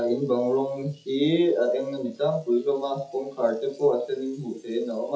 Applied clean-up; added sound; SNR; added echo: classical method WPE with log-MMSE.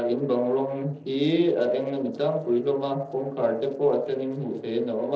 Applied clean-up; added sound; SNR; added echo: neural separator model SepFormer DNS4.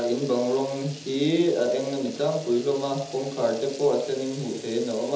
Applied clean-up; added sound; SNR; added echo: none; Water tap, faucet / Liquid; 18 dB; reverberation time 1.2 s.